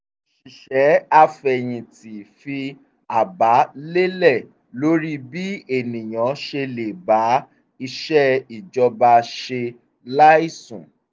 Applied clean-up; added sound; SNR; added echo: none; none; none; none.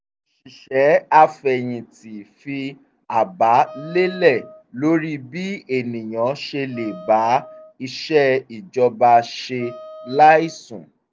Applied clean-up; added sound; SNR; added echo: none; Wind instrument, woodwind instrument; 19 dB; none.